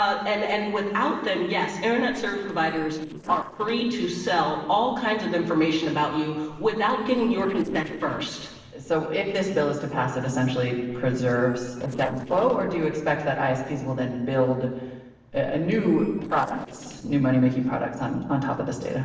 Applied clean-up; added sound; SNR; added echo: neural separator model SepFormer DNS4.